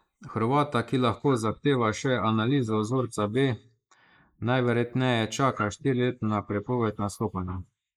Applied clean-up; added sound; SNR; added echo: neural mask model Resemble Enhance denoiser.